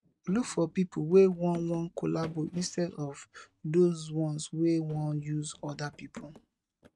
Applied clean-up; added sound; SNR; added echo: neural mask model RNNoise.